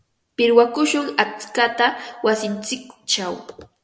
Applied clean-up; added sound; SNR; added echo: none; none; none; none.